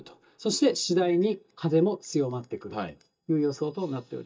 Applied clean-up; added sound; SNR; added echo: neural mask model DeepFilterNet 3.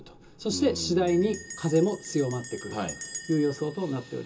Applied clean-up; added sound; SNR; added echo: none; Bell; 16 dB; reverberation time 0.2 s.